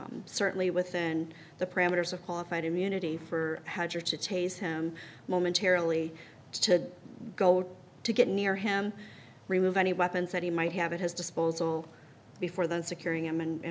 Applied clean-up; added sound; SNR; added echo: none; none; none; none.